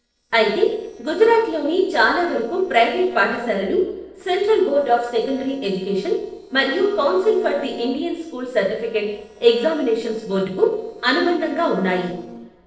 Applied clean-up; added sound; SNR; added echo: neural separator model SepFormer DNS4.